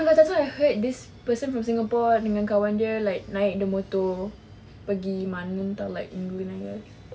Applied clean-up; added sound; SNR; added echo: none; none; none; none.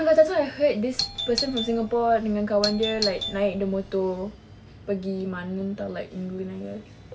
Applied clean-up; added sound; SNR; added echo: none; Doorbell; 7 dB; none.